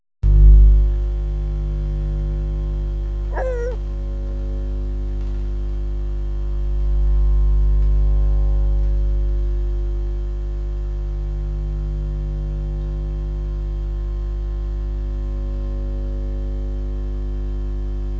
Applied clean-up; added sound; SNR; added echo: none; Dog; 8 dB; reverberation time 1.2 s.